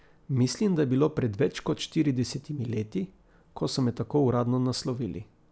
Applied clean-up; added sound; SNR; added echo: none; none; none; none.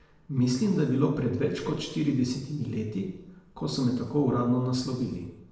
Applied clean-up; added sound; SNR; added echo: none; none; none; reverberation time 0.9 s.